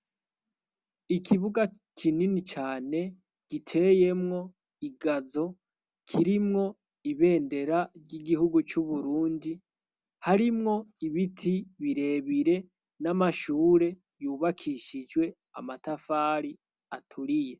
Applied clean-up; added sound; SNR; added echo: none; none; none; none.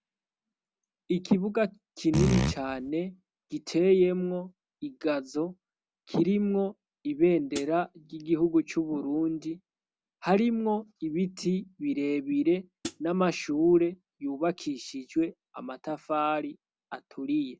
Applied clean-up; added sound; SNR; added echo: none; Hi-hat + Fart; 0 dB; none.